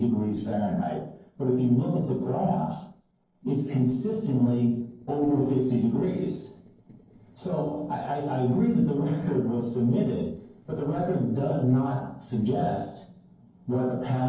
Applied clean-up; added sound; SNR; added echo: neural separator model SepFormer DNS4.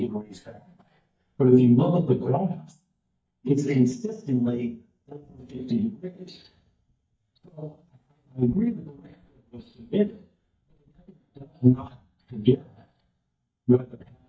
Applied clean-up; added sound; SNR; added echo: neural mask model DeepFilterNet 3.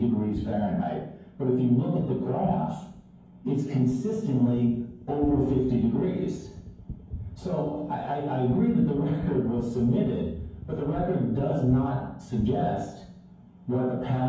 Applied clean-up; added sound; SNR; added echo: none; Gunshot, gunfire; 16 dB; reverberation time 0.9 s.